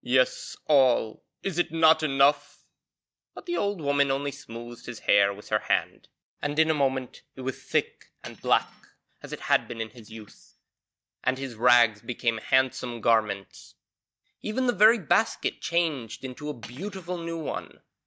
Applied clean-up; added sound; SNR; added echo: neural mask model DeepFilterNet 3.